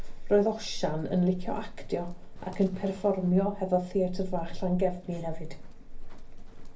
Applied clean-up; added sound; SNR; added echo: none; Livestock, farm animals, working animals; 6 dB; reverberation time 0.3 s.